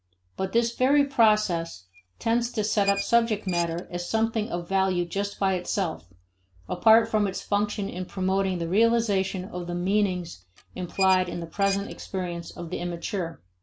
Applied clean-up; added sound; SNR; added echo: none; Squeak; 14 dB; none.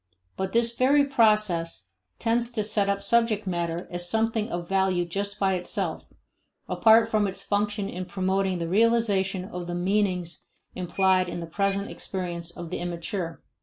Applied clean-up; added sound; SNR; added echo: neural mask model Resemble Enhance denoiser.